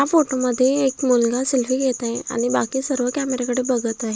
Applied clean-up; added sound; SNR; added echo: none; none; none; none.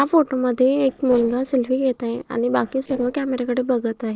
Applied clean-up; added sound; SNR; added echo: neural separator model SepFormer DNS4.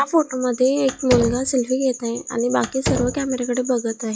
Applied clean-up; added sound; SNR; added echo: classical method log-MMSE.